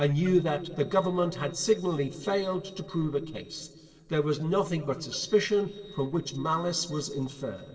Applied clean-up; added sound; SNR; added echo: neural separator model SepFormer DNS4.